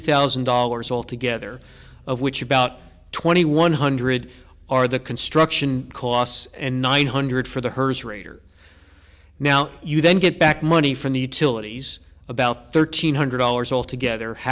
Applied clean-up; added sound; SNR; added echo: none; none; none; none.